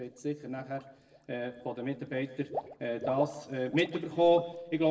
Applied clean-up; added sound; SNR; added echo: neural separator model SepFormer DNS4.